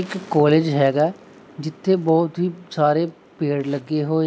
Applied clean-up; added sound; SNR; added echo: none; none; none; none.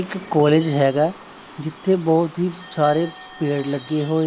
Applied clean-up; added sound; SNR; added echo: none; Bird / Bell; 16 dB; none.